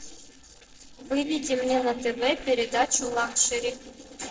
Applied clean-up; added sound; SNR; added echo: neural separator model SepFormer DNS4.